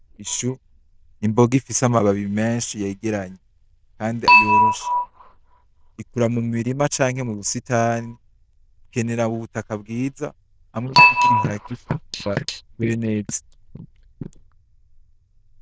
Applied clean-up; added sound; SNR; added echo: neural diffusion model UNIVERSE++.